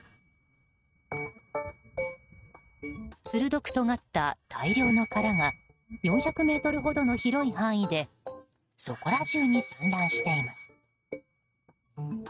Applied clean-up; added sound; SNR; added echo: neural mask model RNNoise.